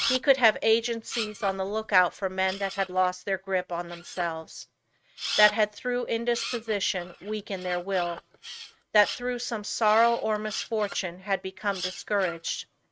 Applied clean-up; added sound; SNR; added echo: neural mask model RNNoise.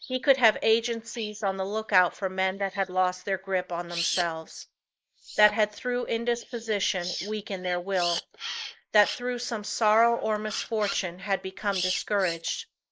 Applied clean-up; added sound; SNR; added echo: neural mask model Resemble Enhance denoiser.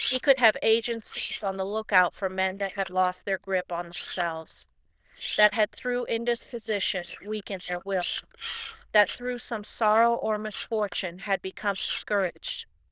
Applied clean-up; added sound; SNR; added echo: neural diffusion model UNIVERSE++.